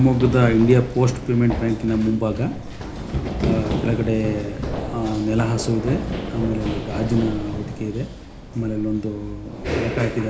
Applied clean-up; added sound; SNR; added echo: none; Run; 6 dB; reverberation time 0.4 s.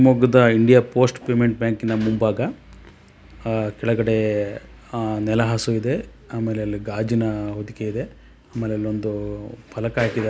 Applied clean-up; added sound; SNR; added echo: none; none; none; none.